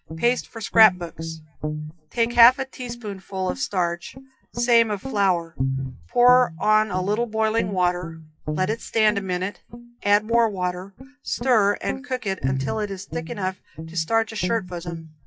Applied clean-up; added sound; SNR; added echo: classical method WPE with log-MMSE.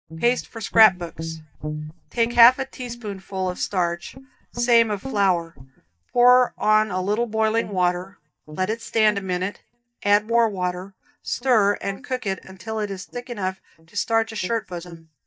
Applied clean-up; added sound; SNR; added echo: neural mask model DeepFilterNet 3.